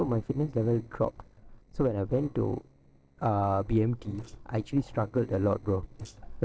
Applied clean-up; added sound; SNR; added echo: neural separator model SepFormer DNS4.